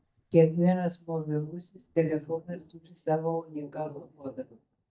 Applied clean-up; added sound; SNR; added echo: neural mask model DeepFilterNet 3.